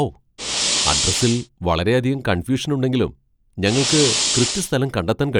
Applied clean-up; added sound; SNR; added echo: none; Fire; 1 dB; none.